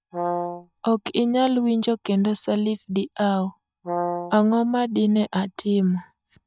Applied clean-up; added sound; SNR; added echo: neural mask model DeepFilterNet 3.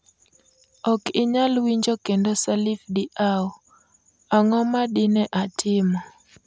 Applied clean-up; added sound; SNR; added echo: none; none; none; none.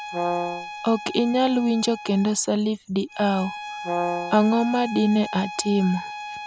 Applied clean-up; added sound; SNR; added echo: none; Bowed string instrument + Brass instrument; 8 dB; none.